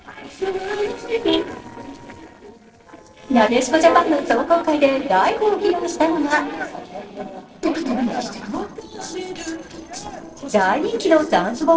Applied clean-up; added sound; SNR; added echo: neural separator model SepFormer DNS4.